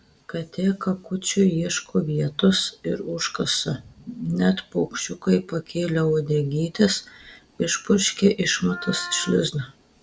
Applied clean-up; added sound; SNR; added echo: none; Wind instrument, woodwind instrument; 15 dB; none.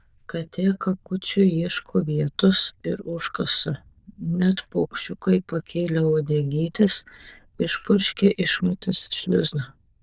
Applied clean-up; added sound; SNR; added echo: neural diffusion model UNIVERSE++.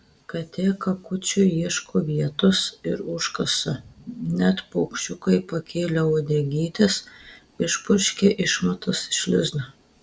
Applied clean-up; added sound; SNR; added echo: none; none; none; none.